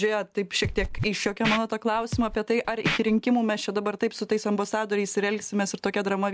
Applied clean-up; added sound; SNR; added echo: none; Scratching (performance technique); 6 dB; none.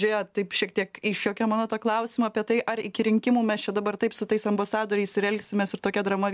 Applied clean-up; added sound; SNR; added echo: none; none; none; none.